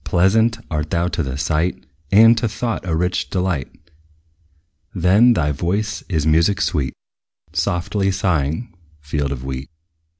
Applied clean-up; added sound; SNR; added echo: none; none; none; none.